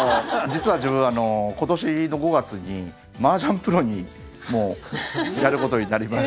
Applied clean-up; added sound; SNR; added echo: none; none; none; none.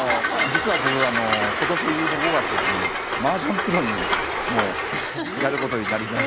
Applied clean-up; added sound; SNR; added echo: none; Train; -2 dB; none.